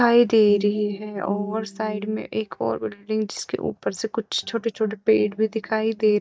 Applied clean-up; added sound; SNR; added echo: neural mask model DeepFilterNet 3.